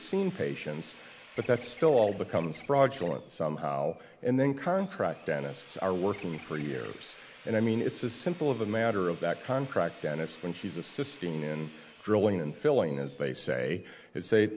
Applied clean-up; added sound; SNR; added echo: none; Bird + Sawing; 18 dB; none.